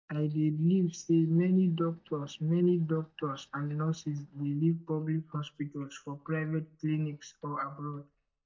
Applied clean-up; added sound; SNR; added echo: neural mask model DeepFilterNet 3.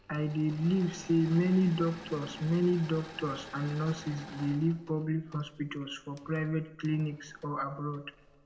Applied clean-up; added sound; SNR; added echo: none; Engine / Mechanisms; 18 dB; reverberation time 1.5 s.